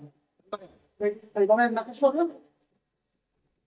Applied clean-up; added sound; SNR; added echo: neural mask model DeepFilterNet 3.